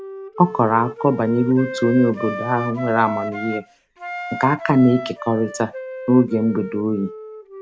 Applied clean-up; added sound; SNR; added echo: none; Wind instrument, woodwind instrument; 10 dB; none.